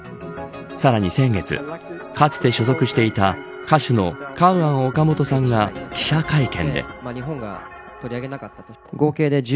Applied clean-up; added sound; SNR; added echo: none; none; none; none.